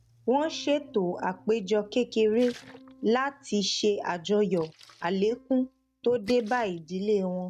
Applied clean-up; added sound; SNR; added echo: neural mask model RNNoise.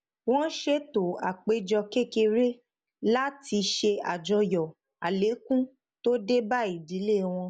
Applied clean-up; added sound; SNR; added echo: none; none; none; none.